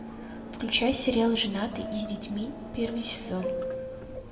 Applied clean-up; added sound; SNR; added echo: none; Subway, metro, underground; 7 dB; reverberation time 1.3 s.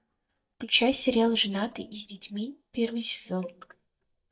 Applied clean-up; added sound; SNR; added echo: neural mask model DeepFilterNet 3.